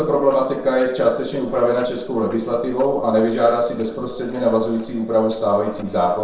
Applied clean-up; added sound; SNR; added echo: neural separator model SepFormer DNS4.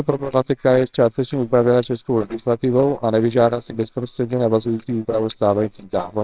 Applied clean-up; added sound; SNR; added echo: neural separator model SepFormer WHAMR!.